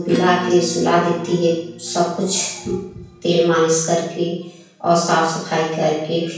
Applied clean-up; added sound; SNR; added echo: none; Acoustic guitar / Strum; 12 dB; reverberation time 0.7 s.